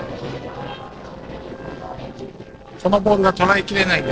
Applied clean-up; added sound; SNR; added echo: neural separator model SepFormer DNS4.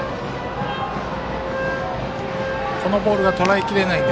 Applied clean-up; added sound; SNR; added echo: none; Wind instrument, woodwind instrument; 6 dB; none.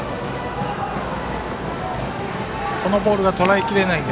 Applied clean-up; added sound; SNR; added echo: none; none; none; none.